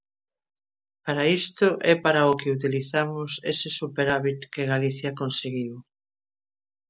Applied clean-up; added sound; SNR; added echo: none; none; none; none.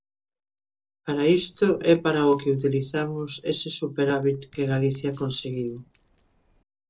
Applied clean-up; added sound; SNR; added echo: neural separator model SepFormer DNS4.